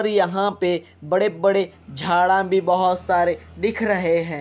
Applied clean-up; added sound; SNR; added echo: none; none; none; none.